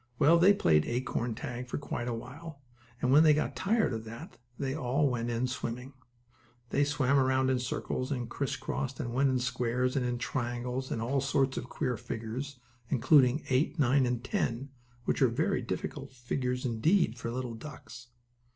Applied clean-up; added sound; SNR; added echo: none; none; none; none.